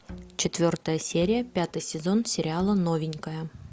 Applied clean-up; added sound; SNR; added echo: none; Bowed string instrument; 20 dB; none.